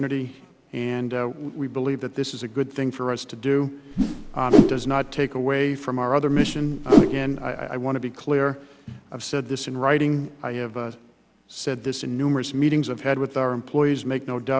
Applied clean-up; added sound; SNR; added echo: none; Whoosh, swoosh, swish; -4 dB; none.